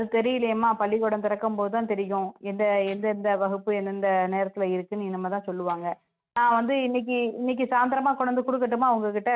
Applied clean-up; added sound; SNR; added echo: neural mask model RNNoise.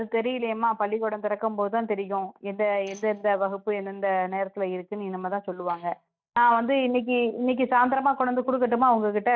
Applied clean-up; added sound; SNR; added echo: neural mask model DeepFilterNet 3.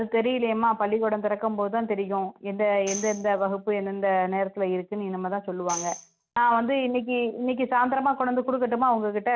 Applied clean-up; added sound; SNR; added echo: none; Tambourine; 15 dB; none.